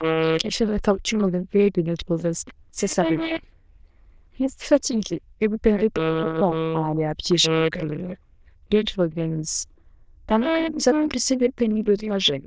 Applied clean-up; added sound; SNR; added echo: neural diffusion model UNIVERSE++.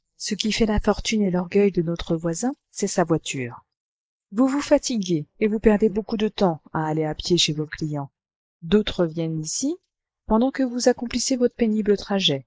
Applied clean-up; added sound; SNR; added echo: neural mask model Resemble Enhance denoiser.